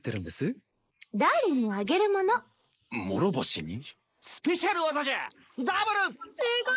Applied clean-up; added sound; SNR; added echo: neural mask model Resemble Enhance denoiser.